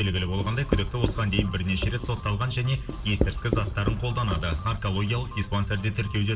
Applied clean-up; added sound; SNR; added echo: none; Writing; 5 dB; reverberation time 2.4 s.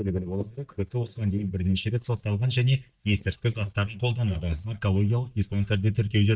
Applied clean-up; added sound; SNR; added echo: neural mask model DeepFilterNet 3.